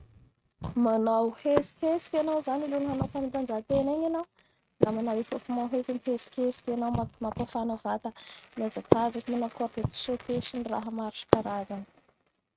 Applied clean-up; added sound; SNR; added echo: neural mask model RNNoise.